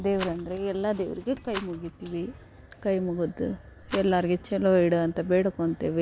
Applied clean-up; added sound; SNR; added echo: none; Rattle; 14 dB; none.